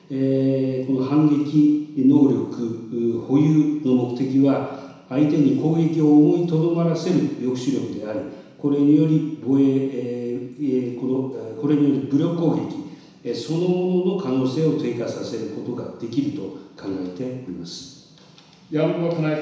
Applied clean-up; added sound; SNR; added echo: none; none; none; reverberation time 1.0 s.